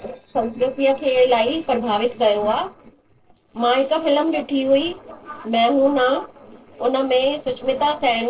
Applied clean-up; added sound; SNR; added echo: neural separator model SepFormer DNS4.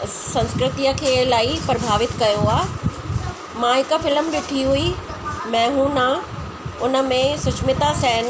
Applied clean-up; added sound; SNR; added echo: none; none; none; none.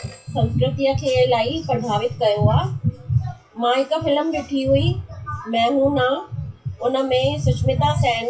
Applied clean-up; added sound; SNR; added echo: classical method WPE with log-MMSE.